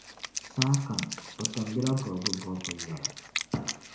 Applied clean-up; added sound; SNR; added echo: none; Wind instrument, woodwind instrument; 4 dB; reverberation time 0.6 s.